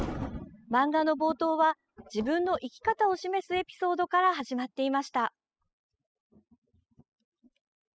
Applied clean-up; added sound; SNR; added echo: classical method spectral subtraction.